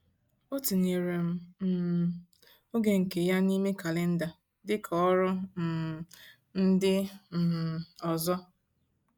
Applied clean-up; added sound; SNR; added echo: neural mask model Resemble Enhance denoiser.